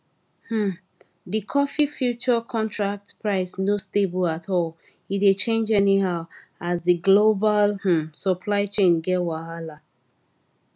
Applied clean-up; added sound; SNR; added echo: none; none; none; none.